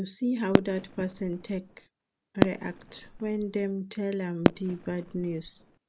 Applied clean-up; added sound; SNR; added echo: none; Fireworks; -1 dB; none.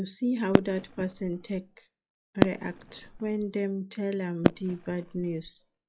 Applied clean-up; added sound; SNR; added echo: classical method log-MMSE.